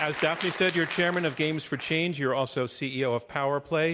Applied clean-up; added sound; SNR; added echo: none; none; none; none.